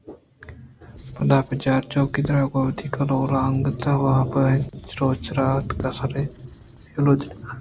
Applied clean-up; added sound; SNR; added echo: none; Writing; 20 dB; none.